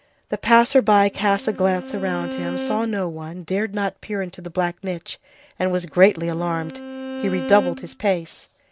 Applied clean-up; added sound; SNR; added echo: none; Bowed string instrument; 11 dB; none.